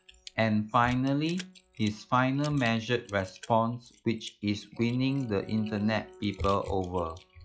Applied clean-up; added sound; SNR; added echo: classical method log-MMSE.